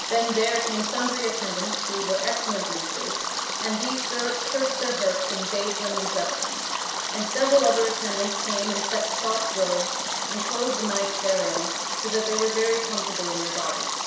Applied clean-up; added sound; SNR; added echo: none; Stream; 1 dB; reverberation time 0.7 s.